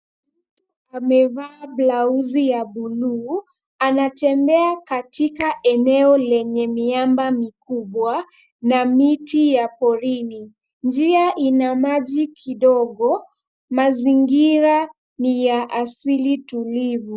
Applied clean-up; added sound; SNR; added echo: neural mask model DeepFilterNet 3.